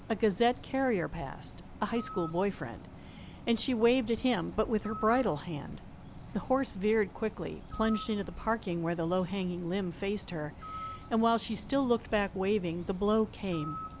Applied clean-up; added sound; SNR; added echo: none; Bird; 14 dB; none.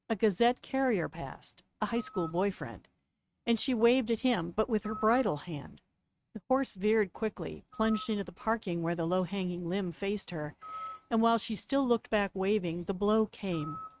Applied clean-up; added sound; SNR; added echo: neural mask model RNNoise.